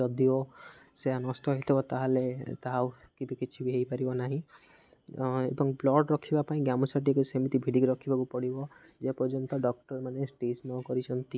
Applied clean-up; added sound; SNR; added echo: none; none; none; none.